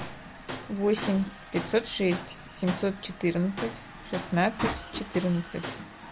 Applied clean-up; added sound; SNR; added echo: none; Tools; 12 dB; none.